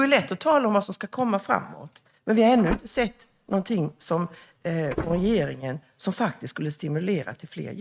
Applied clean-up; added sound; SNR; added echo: neural mask model RNNoise.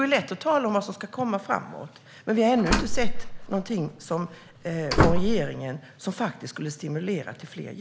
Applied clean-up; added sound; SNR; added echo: none; Slam; -3 dB; none.